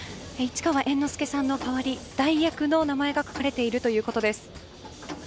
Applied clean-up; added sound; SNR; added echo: none; Mechanisms; 17 dB; none.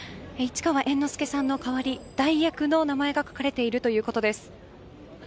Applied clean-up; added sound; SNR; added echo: none; none; none; none.